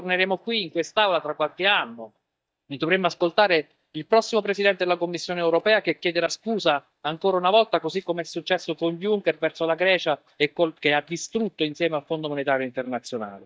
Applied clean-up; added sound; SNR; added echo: neural mask model DeepFilterNet 3.